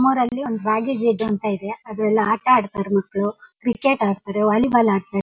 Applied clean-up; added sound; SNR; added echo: none; Tambourine; 14 dB; none.